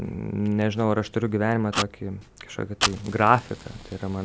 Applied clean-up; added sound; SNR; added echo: none; Fire; 9 dB; none.